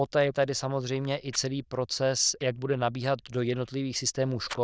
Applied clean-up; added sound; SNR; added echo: neural diffusion model UNIVERSE++.